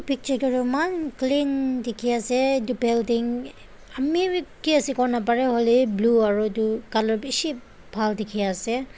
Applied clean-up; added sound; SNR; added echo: none; none; none; none.